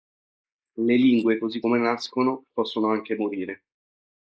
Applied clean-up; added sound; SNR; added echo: neural mask model Resemble Enhance denoiser.